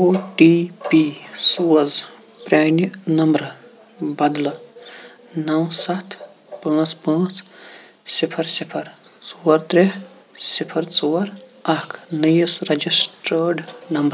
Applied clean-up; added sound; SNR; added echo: none; none; none; none.